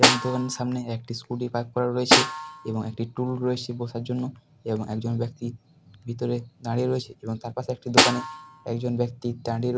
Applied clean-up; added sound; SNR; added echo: none; Snare drum; -3 dB; none.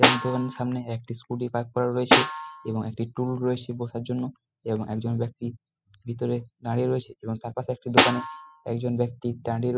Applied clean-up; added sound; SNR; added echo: classical method spectral subtraction.